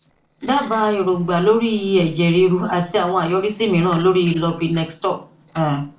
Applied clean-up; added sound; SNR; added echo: neural separator model SepFormer DNS4.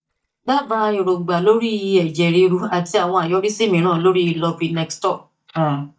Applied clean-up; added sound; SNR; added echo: neural mask model DeepFilterNet 3.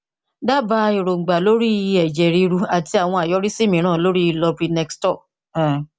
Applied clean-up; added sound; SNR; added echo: none; none; none; none.